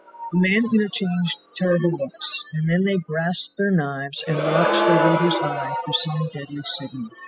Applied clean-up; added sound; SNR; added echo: classical method spectral subtraction.